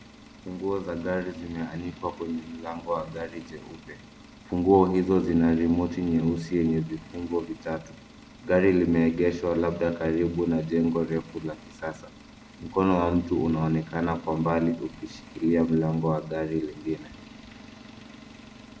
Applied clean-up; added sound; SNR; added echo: none; Engine; 20 dB; none.